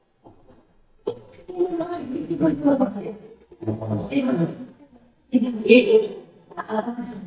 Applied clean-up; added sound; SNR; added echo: neural mask model DeepFilterNet 3.